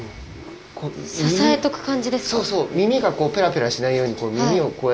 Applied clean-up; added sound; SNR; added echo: none; Car; 17 dB; none.